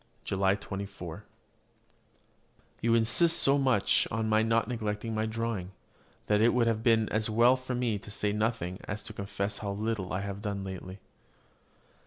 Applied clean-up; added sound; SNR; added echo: none; none; none; none.